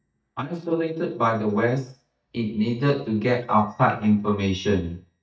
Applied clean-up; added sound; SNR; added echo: neural mask model DeepFilterNet 3.